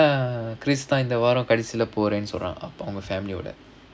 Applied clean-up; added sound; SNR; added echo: none; none; none; none.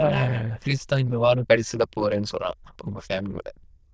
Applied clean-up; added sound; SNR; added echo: neural diffusion model UNIVERSE++.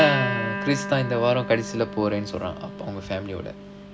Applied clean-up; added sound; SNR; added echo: none; Acoustic guitar; 6 dB; none.